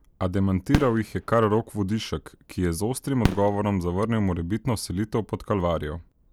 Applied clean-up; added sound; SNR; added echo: none; Fireworks; 8 dB; none.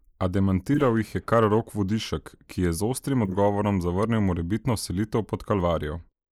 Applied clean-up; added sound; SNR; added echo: neural mask model Resemble Enhance denoiser.